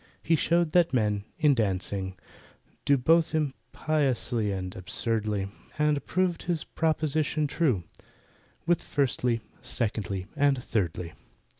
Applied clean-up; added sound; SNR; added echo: none; none; none; none.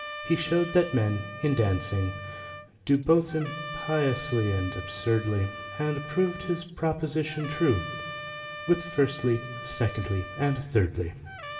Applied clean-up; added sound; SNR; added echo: none; Trumpet; 12 dB; reverberation time 1.6 s.